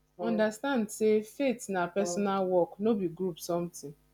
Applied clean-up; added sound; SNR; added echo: none; Brass instrument; 14 dB; none.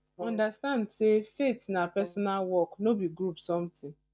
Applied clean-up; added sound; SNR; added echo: neural mask model DeepFilterNet 3.